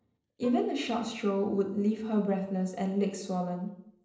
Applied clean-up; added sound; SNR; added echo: neural separator model SepFormer DNS4.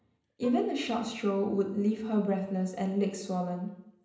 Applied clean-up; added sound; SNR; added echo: none; Bowed string instrument; 16 dB; reverberation time 0.8 s.